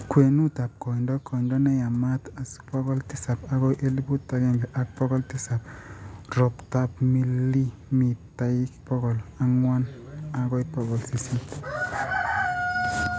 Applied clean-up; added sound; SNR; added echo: none; none; none; none.